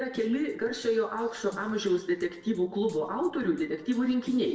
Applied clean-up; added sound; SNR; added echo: neural separator model SepFormer DNS4.